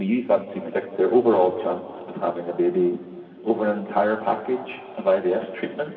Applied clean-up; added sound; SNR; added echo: none; none; none; reverberation time 2.6 s.